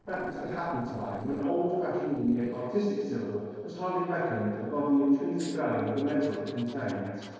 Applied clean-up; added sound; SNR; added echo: neural separator model SepFormer DNS4.